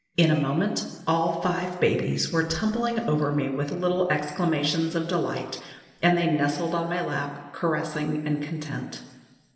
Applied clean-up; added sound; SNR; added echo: none; none; none; reverberation time 1.4 s.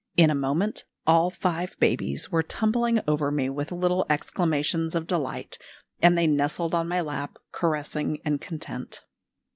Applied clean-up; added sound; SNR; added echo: none; none; none; none.